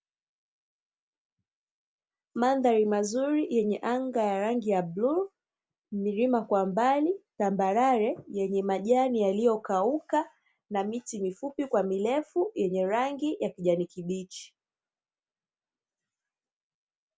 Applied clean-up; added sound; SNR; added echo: none; none; none; none.